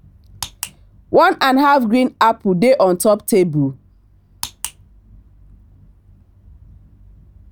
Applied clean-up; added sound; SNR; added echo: none; none; none; none.